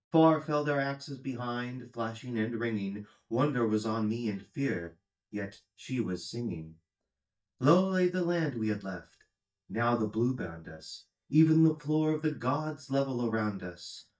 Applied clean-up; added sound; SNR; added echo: neural mask model DeepFilterNet 3.